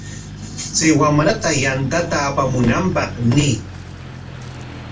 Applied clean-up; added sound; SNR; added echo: none; Truck; 11 dB; reverberation time 0.2 s.